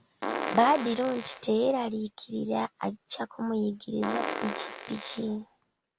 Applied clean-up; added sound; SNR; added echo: none; Fart; 6 dB; none.